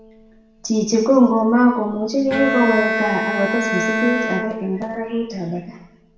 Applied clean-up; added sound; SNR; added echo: none; Bowed string instrument; 6 dB; reverberation time 0.8 s.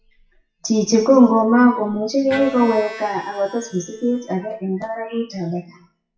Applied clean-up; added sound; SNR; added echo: classical method WPE with log-MMSE.